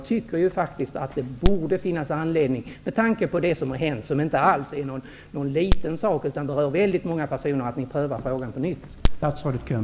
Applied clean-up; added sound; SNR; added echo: none; Crack; 1 dB; none.